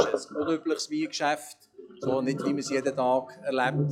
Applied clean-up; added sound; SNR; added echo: classical method log-MMSE.